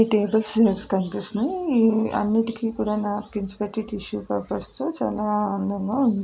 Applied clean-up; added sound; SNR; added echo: none; none; none; none.